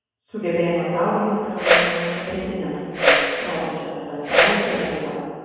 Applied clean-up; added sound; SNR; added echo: none; Whoosh, swoosh, swish; -3 dB; reverberation time 1.9 s.